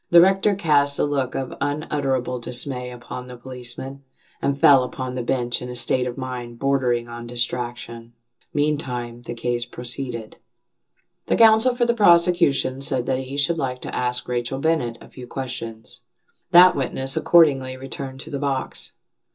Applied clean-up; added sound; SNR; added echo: none; none; none; reverberation time 0.2 s.